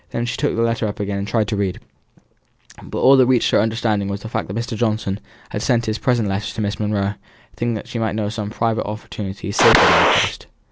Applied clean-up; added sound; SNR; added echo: none; Gunshot, gunfire; -5 dB; none.